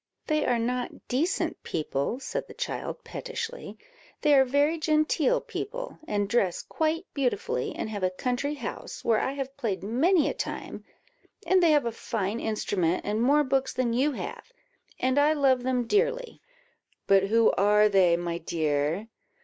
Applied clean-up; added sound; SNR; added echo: none; none; none; none.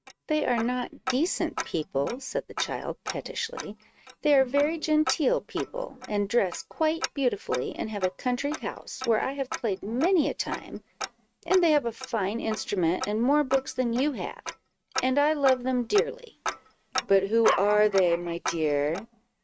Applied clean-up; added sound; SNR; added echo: neural mask model RNNoise.